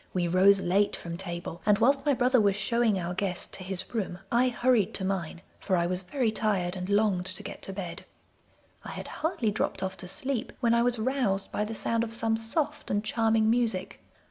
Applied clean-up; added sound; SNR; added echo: none; none; none; none.